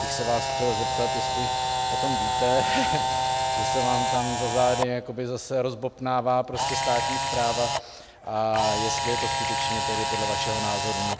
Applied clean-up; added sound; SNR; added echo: none; Camera; -1 dB; none.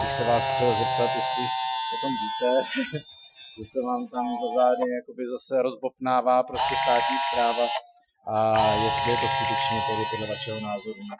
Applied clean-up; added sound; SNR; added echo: classical method Wiener filter.